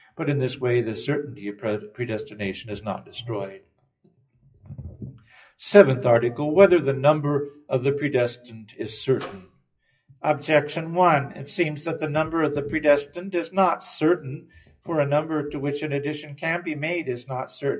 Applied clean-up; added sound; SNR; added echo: classical method WPE with log-MMSE.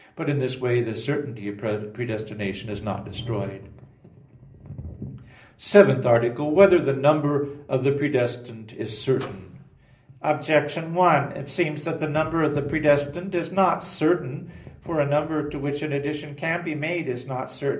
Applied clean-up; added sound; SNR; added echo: none; Microwave oven; 20 dB; reverberation time 0.5 s.